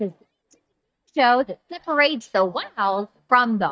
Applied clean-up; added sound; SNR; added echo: neural mask model DeepFilterNet 3.